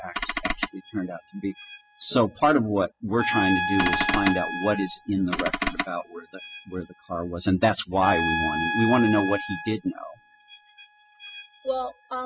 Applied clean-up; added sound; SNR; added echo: classical method spectral subtraction.